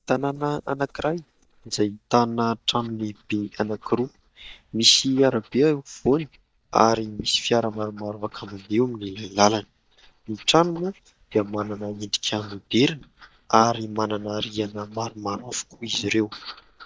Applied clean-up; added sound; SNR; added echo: neural mask model DeepFilterNet 3.